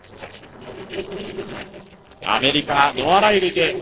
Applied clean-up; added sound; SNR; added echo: neural separator model SepFormer DNS4.